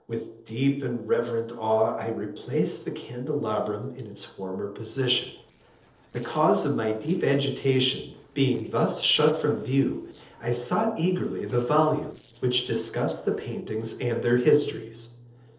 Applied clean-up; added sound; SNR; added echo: neural separator model SepFormer DNS4.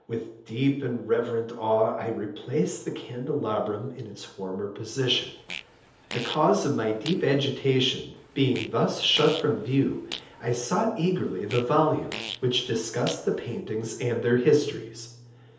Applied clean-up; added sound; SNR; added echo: none; Fart; 14 dB; reverberation time 0.8 s.